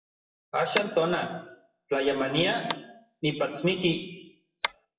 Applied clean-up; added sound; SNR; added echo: classical method WPE with log-MMSE.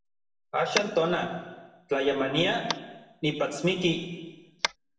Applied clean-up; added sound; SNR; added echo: none; Tap; 11 dB; reverberation time 1.1 s.